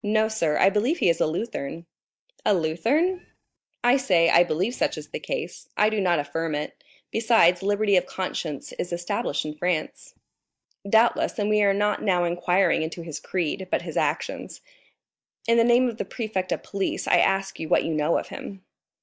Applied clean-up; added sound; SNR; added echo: neural mask model DeepFilterNet 3.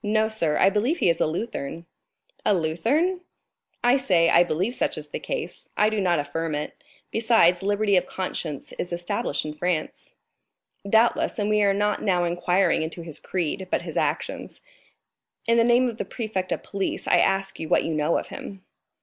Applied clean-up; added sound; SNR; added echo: none; none; none; none.